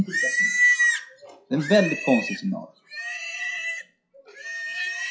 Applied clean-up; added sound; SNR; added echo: classical method WPE with log-MMSE.